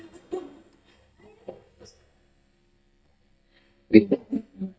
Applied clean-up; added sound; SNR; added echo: neural mask model DeepFilterNet 3.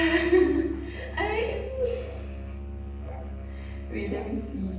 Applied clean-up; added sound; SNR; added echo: none; Musical instrument; 8 dB; reverberation time 0.9 s.